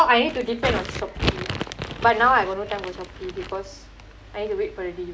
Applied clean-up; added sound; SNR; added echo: none; none; none; none.